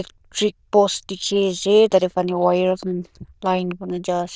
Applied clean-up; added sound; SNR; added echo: neural diffusion model UNIVERSE++.